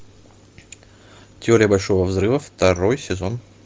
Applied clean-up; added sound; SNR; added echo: none; none; none; none.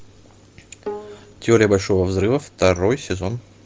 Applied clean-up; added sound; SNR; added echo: none; Bowed string instrument; 17 dB; none.